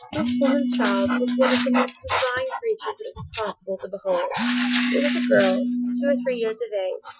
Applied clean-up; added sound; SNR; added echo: classical method Wiener filter.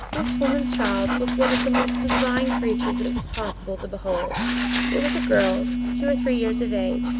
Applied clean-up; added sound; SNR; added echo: none; Telephone + Dog; -3 dB; none.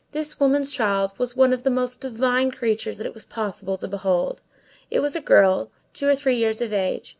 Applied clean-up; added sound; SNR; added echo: none; none; none; none.